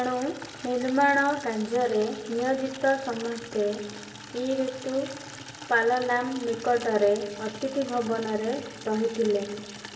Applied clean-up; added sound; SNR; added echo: none; Water tap, faucet / Liquid; 15 dB; reverberation time 0.2 s.